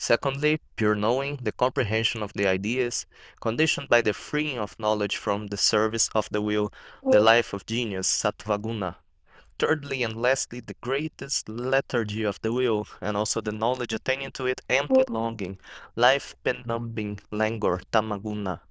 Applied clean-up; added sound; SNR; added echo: neural diffusion model UNIVERSE++.